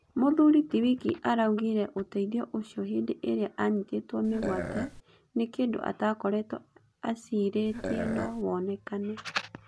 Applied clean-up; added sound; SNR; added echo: none; Burping, eructation; 6 dB; none.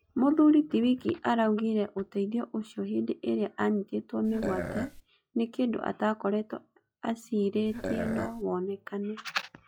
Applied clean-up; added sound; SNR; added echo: classical method log-MMSE.